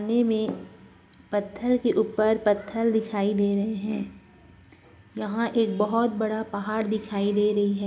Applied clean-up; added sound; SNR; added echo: none; none; none; none.